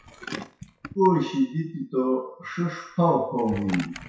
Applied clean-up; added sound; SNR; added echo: classical method WPE with log-MMSE.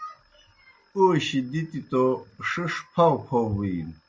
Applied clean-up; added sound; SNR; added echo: none; none; none; none.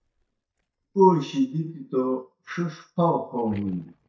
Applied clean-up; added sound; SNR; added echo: neural mask model DeepFilterNet 3.